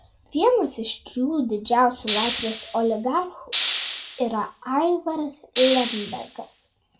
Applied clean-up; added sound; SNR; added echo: none; Hiss; 1 dB; reverberation time 0.2 s.